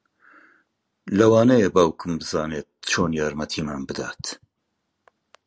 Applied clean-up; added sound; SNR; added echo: none; none; none; none.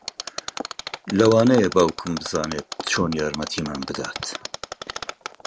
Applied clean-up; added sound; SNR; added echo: none; Mechanisms; 11 dB; none.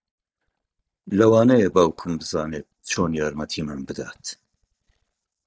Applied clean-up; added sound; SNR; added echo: neural mask model DeepFilterNet 3.